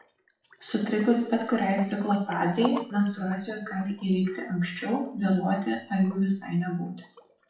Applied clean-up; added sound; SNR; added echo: classical method WPE with log-MMSE.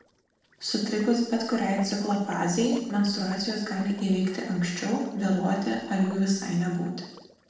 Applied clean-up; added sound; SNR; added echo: neural separator model SepFormer DNS4.